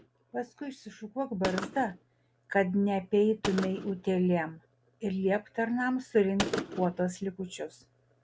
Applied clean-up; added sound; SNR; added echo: none; Gunshot, gunfire; 11 dB; none.